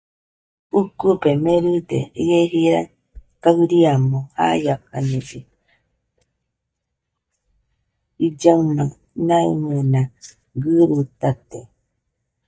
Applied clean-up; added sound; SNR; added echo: neural mask model DeepFilterNet 3.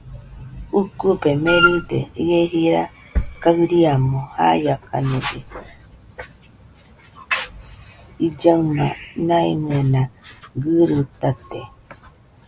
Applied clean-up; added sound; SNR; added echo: none; Wind instrument, woodwind instrument; -3 dB; none.